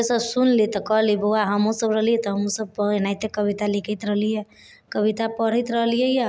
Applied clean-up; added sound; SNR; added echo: none; none; none; none.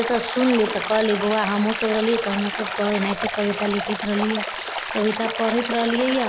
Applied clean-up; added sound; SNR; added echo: none; Stream; 5 dB; none.